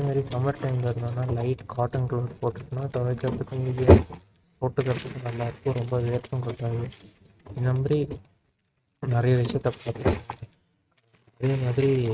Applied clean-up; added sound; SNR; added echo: neural mask model RNNoise.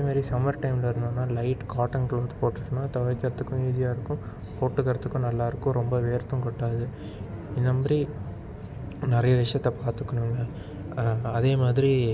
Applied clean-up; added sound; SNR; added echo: none; none; none; none.